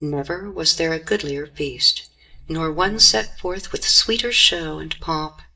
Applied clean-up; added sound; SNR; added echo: neural mask model DeepFilterNet 3.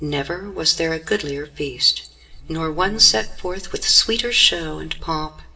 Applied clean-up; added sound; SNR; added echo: none; Buzz; 11 dB; reverberation time 0.7 s.